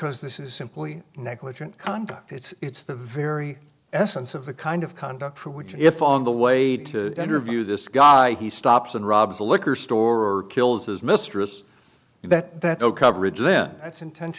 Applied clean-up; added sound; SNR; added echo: none; none; none; none.